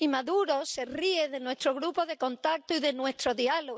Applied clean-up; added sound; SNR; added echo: none; none; none; none.